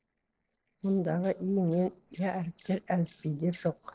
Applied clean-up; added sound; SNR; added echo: neural separator model SepFormer DNS4.